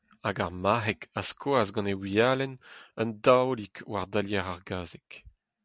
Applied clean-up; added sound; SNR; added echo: none; none; none; none.